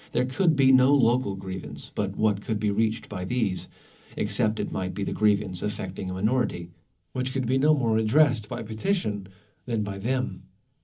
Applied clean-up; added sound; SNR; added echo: none; none; none; reverberation time 0.4 s.